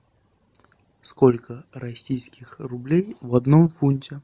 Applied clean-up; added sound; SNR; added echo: none; none; none; none.